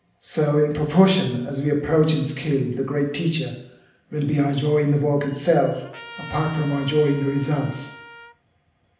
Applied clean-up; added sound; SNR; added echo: none; Trumpet; 18 dB; reverberation time 0.8 s.